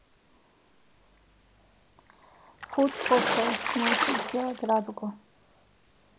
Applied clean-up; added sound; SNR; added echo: none; Water / Splash, splatter; -2 dB; none.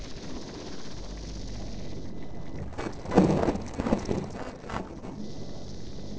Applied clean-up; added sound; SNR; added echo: neural separator model SepFormer DNS4.